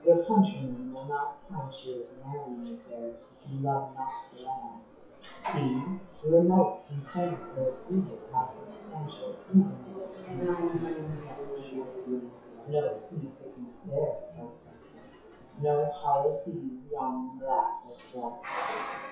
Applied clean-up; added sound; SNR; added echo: classical method WPE with log-MMSE.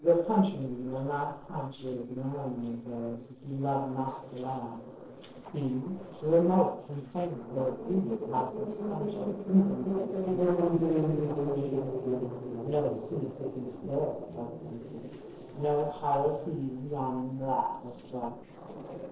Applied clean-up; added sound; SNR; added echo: neural separator model SepFormer DNS4.